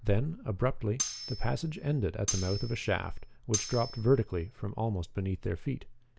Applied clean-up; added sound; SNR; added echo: none; Cutlery, silverware; 8 dB; none.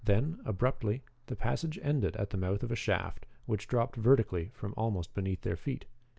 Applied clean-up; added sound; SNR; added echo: none; none; none; none.